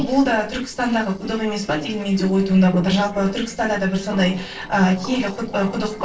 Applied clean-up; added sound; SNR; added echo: neural separator model SepFormer DNS4.